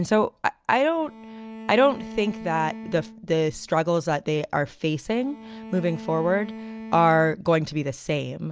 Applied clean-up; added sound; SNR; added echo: none; Bowed string instrument; 15 dB; none.